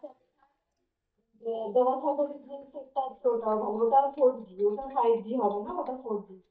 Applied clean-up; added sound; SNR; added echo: neural mask model DeepFilterNet 3.